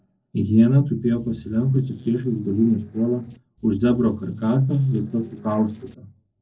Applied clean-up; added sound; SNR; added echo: neural separator model SepFormer DNS4.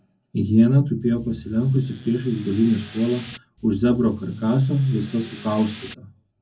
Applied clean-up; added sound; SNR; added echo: none; Accelerating, revving, vroom / Car; 17 dB; reverberation time 0.4 s.